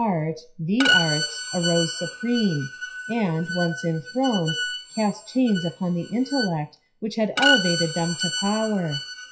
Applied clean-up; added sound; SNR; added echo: classical method WPE with log-MMSE.